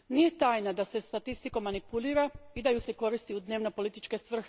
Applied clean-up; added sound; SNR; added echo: none; Knock; 19 dB; none.